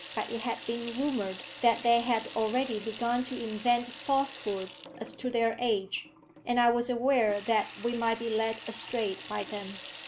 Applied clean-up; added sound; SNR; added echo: none; Sink (filling or washing) / Water tap, faucet; 13 dB; none.